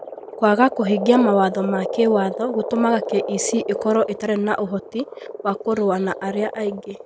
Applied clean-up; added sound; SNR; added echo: none; Frog; 8 dB; none.